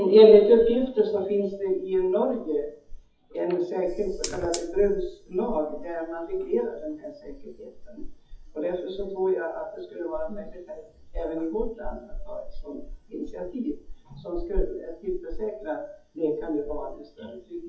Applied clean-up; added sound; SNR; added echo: classical method WPE with log-MMSE.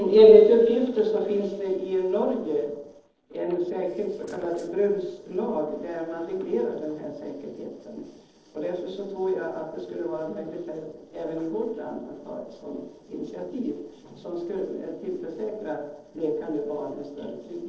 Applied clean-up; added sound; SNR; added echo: neural separator model SepFormer DNS4.